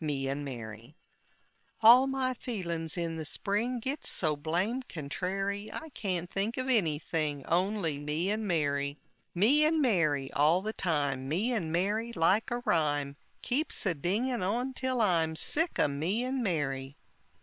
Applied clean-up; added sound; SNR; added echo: neural separator model SepFormer WHAM!.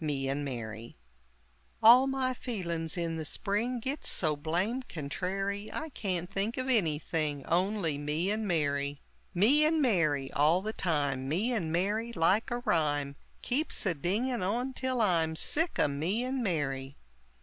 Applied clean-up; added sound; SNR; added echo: none; none; none; none.